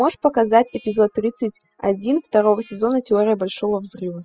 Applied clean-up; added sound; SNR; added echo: classical method spectral subtraction.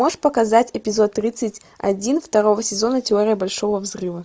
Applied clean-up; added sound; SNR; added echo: none; none; none; none.